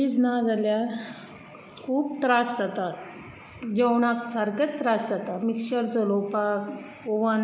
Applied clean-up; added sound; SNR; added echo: none; none; none; none.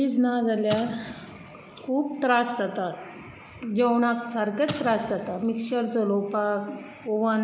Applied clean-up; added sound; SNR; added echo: none; Explosion; 16 dB; none.